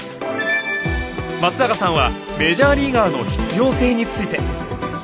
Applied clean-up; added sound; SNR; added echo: none; none; none; none.